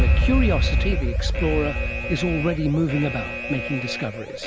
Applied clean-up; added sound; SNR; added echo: none; Alarm; -2 dB; none.